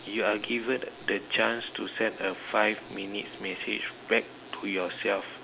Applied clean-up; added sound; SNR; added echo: none; none; none; none.